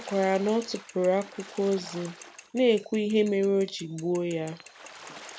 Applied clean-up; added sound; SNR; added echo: none; Water / Splash, splatter + Mechanisms / Bicycle; 19 dB; none.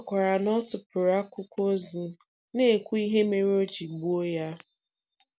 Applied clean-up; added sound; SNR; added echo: none; none; none; none.